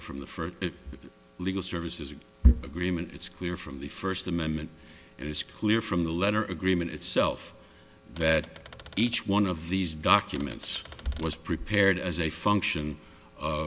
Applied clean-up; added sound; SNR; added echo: none; Typewriter; 19 dB; none.